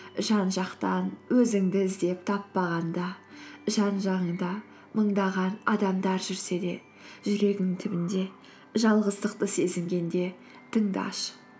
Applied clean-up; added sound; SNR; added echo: none; none; none; none.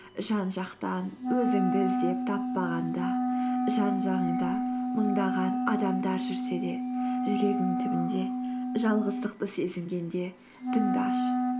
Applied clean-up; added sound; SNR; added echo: none; Wind instrument, woodwind instrument; -1 dB; none.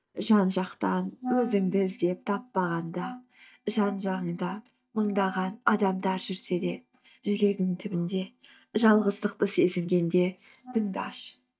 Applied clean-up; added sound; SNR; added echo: neural mask model DeepFilterNet 3.